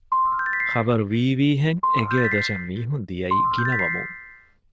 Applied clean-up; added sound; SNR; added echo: neural diffusion model UNIVERSE++.